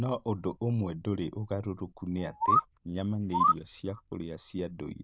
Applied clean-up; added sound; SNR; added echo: neural diffusion model UNIVERSE++.